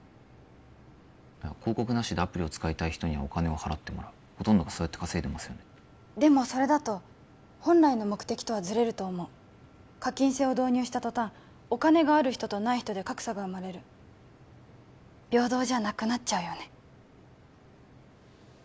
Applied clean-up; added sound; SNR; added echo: none; none; none; none.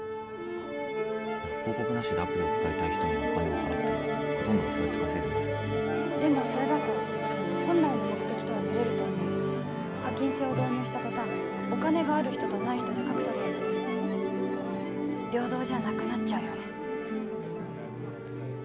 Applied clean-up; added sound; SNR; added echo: none; Musical instrument; -4 dB; none.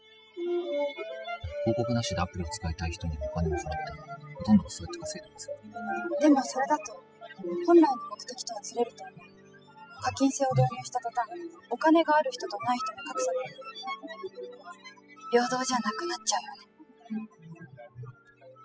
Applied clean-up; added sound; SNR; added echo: classical method spectral subtraction.